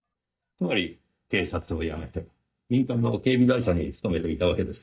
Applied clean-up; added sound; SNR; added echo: neural mask model DeepFilterNet 3.